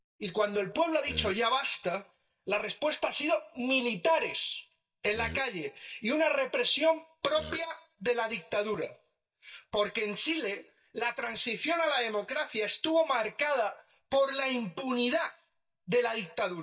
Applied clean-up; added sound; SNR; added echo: neural mask model DeepFilterNet 3.